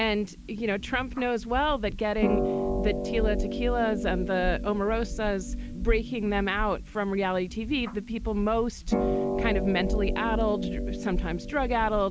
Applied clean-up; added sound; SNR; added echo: none; Harp; 2 dB; none.